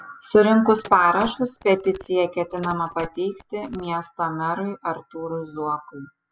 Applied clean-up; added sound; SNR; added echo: none; Telephone; 19 dB; none.